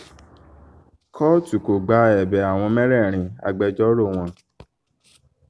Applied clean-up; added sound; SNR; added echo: none; none; none; none.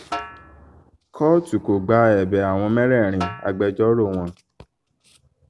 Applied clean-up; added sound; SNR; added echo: none; Snare drum; 16 dB; none.